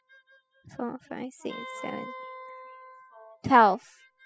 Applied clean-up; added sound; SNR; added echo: classical method spectral subtraction.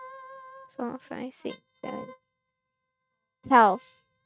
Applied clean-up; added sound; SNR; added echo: neural mask model RNNoise.